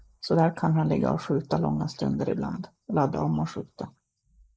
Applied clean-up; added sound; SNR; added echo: neural mask model Resemble Enhance denoiser.